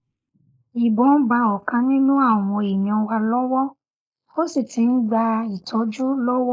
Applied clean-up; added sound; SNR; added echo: neural mask model Resemble Enhance denoiser.